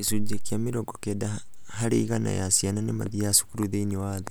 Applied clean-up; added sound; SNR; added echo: none; none; none; none.